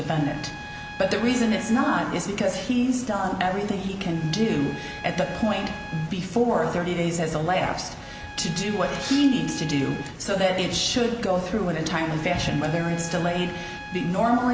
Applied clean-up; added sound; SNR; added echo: none; Trumpet; 16 dB; none.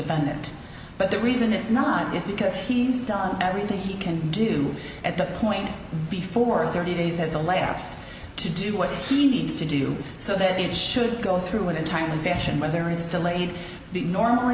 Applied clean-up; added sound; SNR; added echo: none; none; none; none.